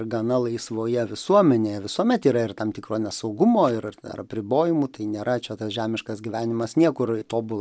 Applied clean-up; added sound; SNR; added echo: none; none; none; none.